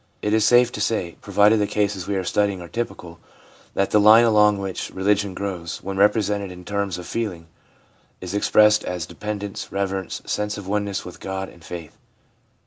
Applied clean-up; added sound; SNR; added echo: none; none; none; none.